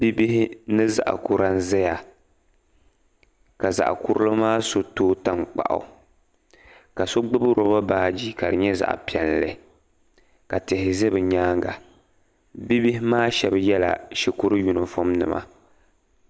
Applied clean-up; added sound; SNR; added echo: none; none; none; none.